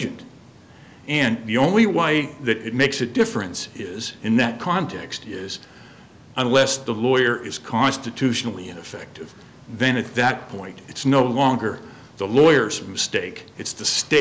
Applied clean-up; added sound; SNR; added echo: none; none; none; none.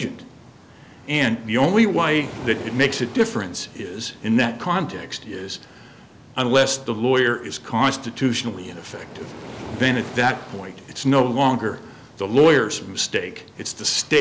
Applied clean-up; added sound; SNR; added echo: none; Waves, surf; 20 dB; none.